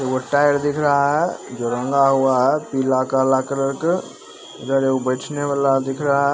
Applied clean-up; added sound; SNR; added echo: none; none; none; none.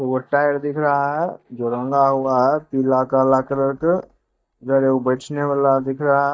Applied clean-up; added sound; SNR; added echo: neural mask model DeepFilterNet 3.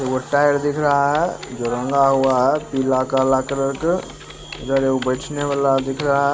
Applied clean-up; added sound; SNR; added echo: none; Typing; 19 dB; none.